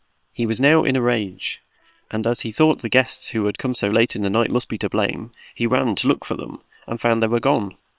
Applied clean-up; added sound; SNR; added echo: neural separator model SepFormer WHAM!.